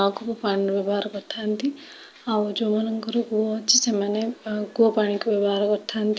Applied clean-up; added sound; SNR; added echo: none; none; none; none.